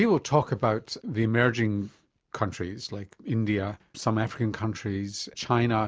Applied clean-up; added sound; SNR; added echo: none; none; none; none.